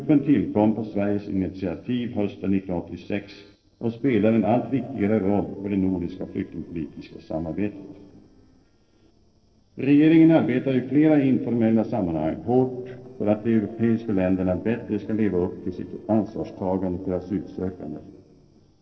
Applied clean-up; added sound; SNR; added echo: neural separator model SepFormer DNS4.